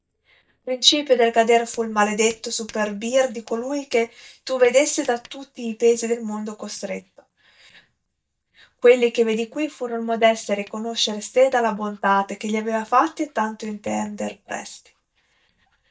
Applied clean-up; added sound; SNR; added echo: neural mask model DeepFilterNet 3.